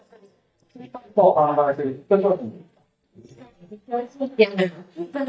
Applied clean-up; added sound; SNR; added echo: neural mask model DeepFilterNet 3.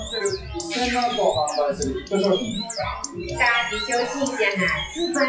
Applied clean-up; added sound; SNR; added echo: classical method WPE with log-MMSE.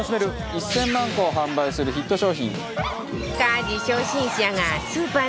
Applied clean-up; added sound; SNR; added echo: none; none; none; none.